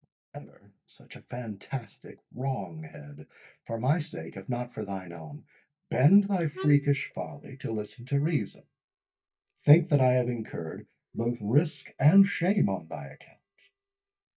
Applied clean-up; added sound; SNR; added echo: neural mask model DeepFilterNet 3.